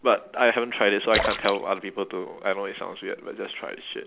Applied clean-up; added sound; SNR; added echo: none; Splash, splatter; 7 dB; none.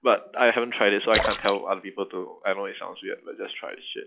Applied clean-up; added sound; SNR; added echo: classical method log-MMSE.